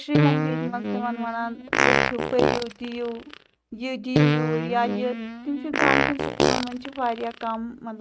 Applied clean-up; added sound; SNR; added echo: neural mask model RNNoise.